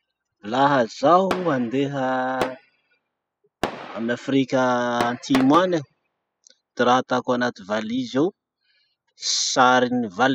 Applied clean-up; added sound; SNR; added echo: classical method spectral subtraction.